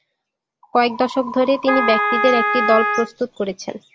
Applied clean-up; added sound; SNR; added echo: none; Wind instrument, woodwind instrument; 1 dB; none.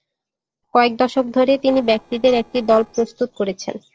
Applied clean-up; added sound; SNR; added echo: neural separator model SepFormer DNS4.